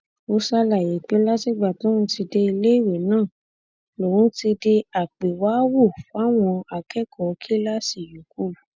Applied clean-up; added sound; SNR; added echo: none; none; none; none.